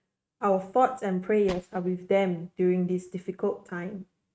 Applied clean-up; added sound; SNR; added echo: neural mask model RNNoise.